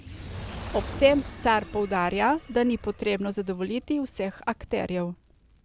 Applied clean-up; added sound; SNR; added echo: none; Fire; 14 dB; none.